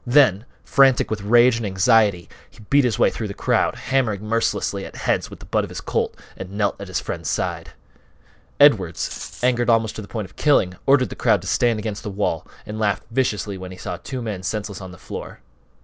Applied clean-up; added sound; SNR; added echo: none; Rattle; 15 dB; none.